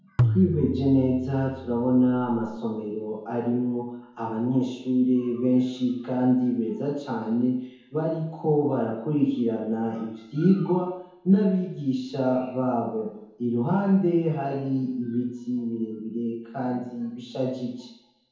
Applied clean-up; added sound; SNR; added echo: none; Tabla; 4 dB; reverberation time 0.9 s.